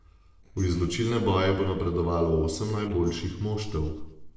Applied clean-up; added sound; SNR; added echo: neural separator model SepFormer DNS4.